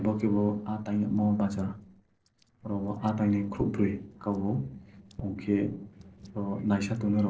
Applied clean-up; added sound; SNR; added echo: neural separator model SepFormer DNS4.